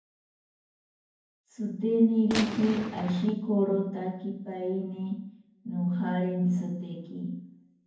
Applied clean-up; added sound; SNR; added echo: none; Gunshot, gunfire; 6 dB; reverberation time 0.9 s.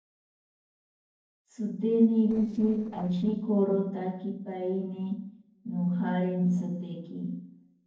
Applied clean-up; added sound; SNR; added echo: neural separator model SepFormer DNS4.